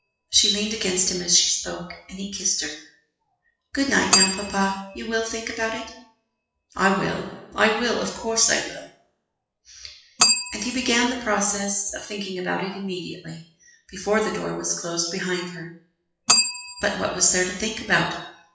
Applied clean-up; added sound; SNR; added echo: classical method WPE with log-MMSE.